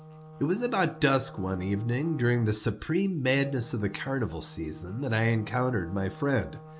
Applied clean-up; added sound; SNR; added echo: none; Wind instrument, woodwind instrument; 18 dB; none.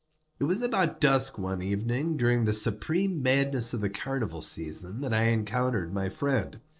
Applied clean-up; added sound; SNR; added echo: neural separator model SepFormer DNS4.